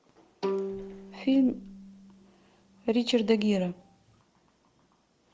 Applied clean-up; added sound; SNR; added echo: none; Bowed string instrument; 9 dB; none.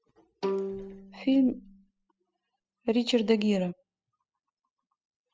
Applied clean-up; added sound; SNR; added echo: classical method spectral subtraction.